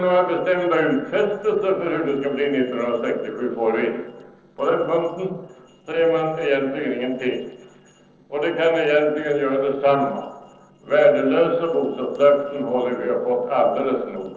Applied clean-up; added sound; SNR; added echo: neural separator model SepFormer DNS4.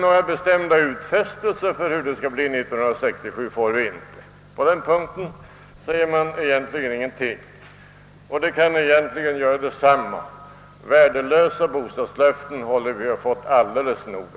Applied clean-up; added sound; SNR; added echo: none; none; none; none.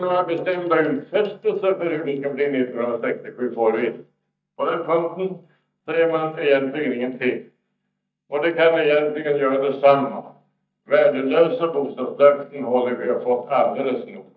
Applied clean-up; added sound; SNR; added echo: neural mask model DeepFilterNet 3.